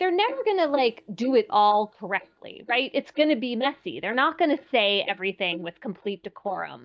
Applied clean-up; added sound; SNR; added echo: neural mask model DeepFilterNet 3.